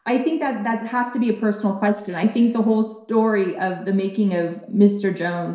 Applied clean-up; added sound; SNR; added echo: neural separator model SepFormer DNS4.